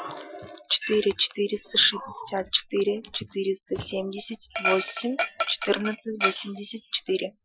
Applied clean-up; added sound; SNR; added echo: classical method Wiener filter.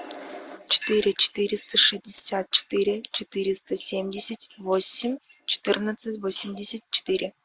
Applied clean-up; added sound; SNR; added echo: none; none; none; none.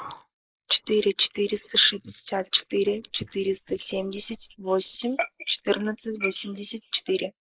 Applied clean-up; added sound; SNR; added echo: neural mask model Resemble Enhance denoiser.